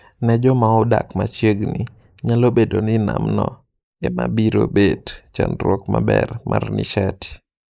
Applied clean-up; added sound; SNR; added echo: neural mask model Resemble Enhance denoiser.